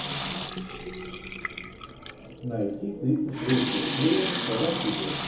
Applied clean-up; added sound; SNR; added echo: none; Sink (filling or washing) / Water tap, faucet; -1 dB; reverberation time 2.0 s.